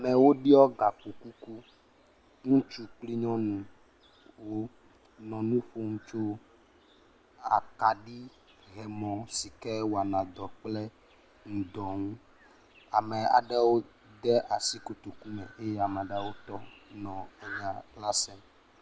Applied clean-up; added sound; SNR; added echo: none; none; none; none.